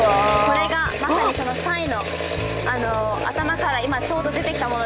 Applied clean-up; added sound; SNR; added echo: none; none; none; none.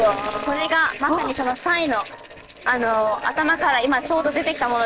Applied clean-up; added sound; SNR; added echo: neural separator model SepFormer DNS4.